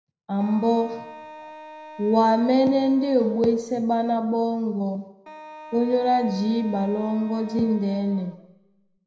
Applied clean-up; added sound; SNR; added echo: none; Wind instrument, woodwind instrument; 19 dB; reverberation time 0.7 s.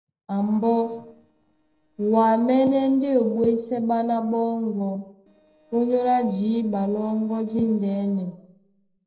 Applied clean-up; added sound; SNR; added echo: neural separator model SepFormer DNS4.